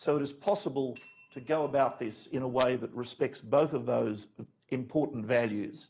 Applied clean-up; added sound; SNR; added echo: none; none; none; none.